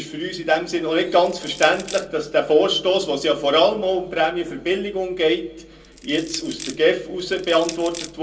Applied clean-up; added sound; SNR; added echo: none; Crushing; 16 dB; reverberation time 0.2 s.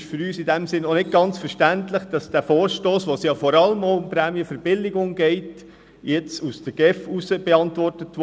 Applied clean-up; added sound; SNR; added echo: none; none; none; none.